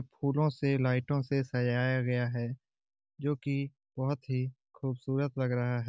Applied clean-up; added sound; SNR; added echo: none; none; none; none.